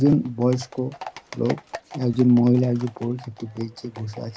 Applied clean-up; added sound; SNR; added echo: none; Livestock, farm animals, working animals; 19 dB; none.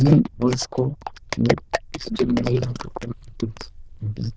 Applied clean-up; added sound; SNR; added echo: neural diffusion model UNIVERSE++.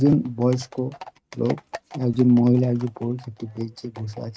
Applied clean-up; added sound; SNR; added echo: neural mask model RNNoise.